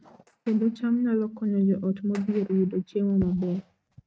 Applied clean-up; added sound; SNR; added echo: neural mask model RNNoise.